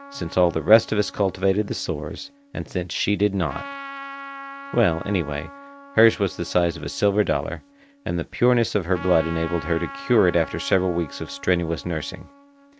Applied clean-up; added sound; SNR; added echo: none; Trumpet; 17 dB; none.